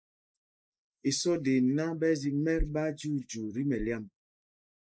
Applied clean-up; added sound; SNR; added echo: neural mask model Resemble Enhance denoiser.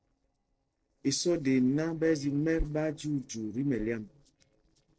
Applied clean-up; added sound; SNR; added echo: neural separator model SepFormer DNS4.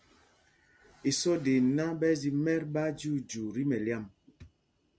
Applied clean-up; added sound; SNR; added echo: none; none; none; none.